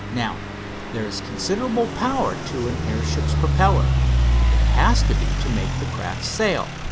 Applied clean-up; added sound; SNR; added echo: none; Idling / Truck; -5 dB; none.